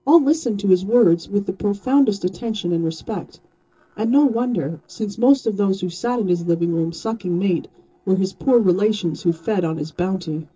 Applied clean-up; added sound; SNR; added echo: neural separator model SepFormer DNS4.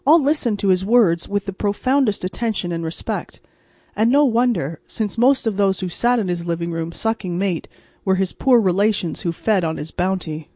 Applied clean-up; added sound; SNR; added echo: none; none; none; none.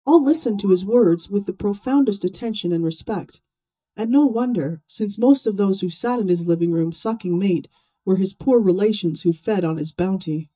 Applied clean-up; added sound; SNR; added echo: neural mask model DeepFilterNet 3.